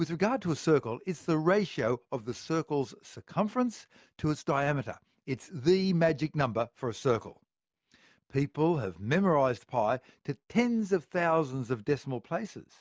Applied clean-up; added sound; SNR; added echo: none; none; none; none.